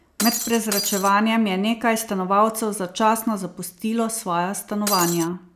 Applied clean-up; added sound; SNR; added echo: none; Shatter; 4 dB; none.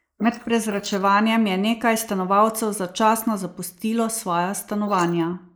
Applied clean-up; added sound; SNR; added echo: neural mask model Resemble Enhance denoiser.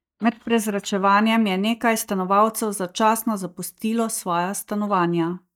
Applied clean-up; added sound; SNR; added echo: neural mask model DeepFilterNet 3.